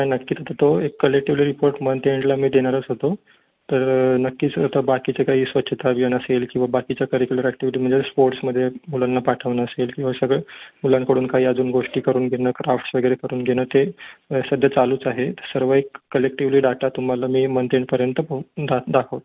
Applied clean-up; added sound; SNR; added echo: none; none; none; none.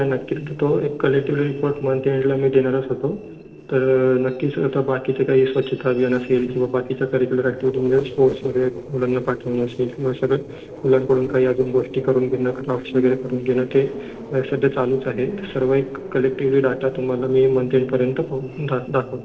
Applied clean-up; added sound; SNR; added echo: neural separator model SepFormer DNS4.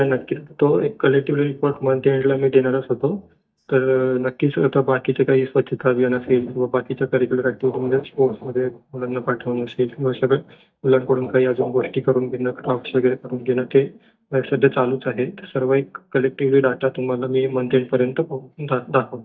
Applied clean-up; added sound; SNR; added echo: neural mask model DeepFilterNet 3.